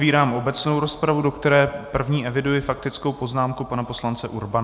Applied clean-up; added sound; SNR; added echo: none; none; none; none.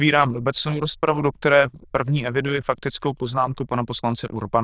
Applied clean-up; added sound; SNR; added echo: neural diffusion model UNIVERSE++.